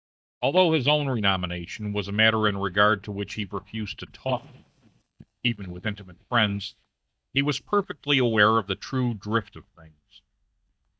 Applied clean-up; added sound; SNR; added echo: neural mask model DeepFilterNet 3.